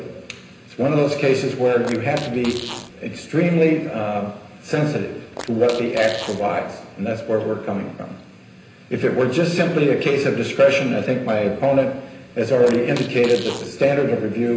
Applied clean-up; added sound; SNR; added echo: none; Fart; 15 dB; reverberation time 0.9 s.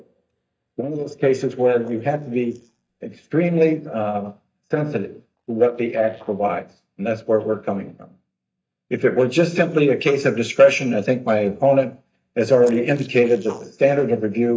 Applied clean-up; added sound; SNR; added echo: neural mask model DeepFilterNet 3.